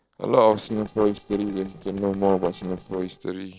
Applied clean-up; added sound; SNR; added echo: neural separator model SepFormer DNS4.